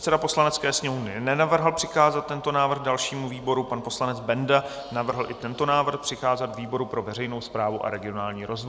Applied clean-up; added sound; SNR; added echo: none; none; none; none.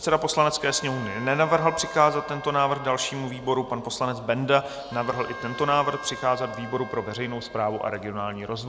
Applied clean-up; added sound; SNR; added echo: none; Wind instrument, woodwind instrument; 16 dB; none.